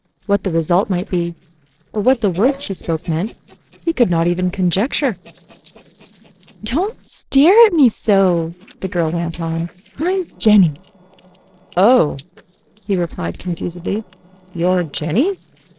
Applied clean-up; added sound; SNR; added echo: neural separator model SepFormer DNS4.